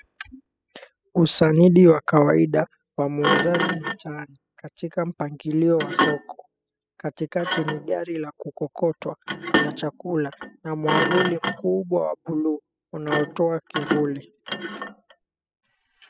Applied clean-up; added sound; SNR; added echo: classical method spectral subtraction.